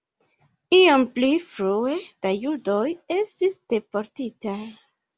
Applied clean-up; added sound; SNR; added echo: none; none; none; none.